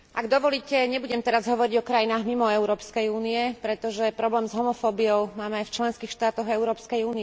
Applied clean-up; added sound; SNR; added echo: none; none; none; none.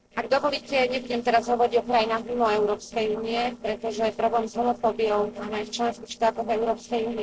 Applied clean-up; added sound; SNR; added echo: neural separator model SepFormer DNS4.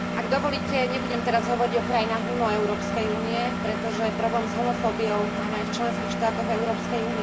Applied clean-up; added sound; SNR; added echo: none; Engine; 1 dB; reverberation time 0.2 s.